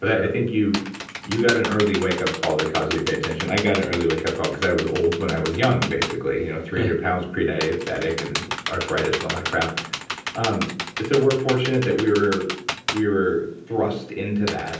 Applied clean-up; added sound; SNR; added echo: none; Computer keyboard; 9 dB; reverberation time 0.6 s.